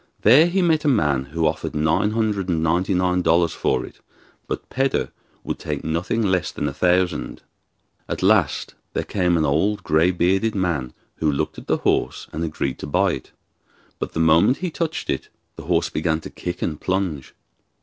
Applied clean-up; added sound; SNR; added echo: none; none; none; none.